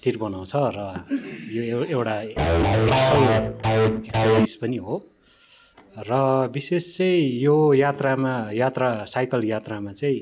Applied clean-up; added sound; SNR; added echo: none; Electric guitar / Bass guitar; -4 dB; none.